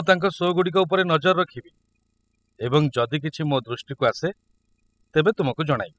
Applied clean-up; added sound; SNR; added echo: classical method spectral subtraction.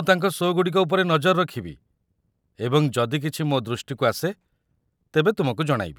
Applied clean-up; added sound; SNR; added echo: none; none; none; none.